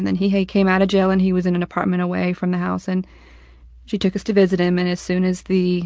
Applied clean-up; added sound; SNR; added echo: none; none; none; none.